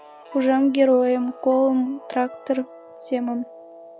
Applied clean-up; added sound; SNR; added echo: none; Guitar + Piano; 19 dB; none.